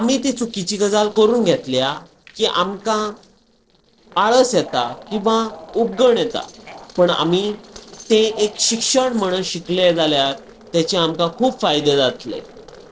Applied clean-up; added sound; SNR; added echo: neural separator model SepFormer DNS4.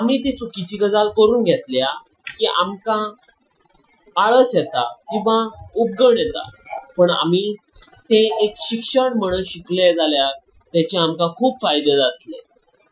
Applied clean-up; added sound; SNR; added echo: classical method Wiener filter.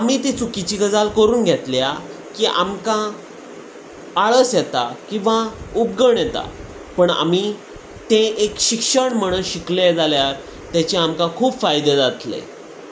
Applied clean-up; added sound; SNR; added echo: none; none; none; none.